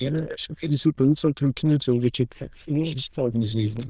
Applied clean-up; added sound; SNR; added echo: neural diffusion model UNIVERSE++.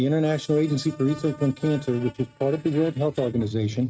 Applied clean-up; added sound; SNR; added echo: neural mask model RNNoise.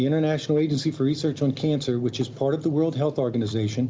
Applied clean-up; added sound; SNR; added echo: none; none; none; none.